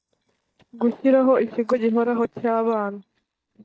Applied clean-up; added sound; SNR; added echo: neural mask model DeepFilterNet 3.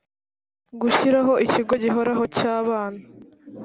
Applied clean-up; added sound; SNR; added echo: none; none; none; none.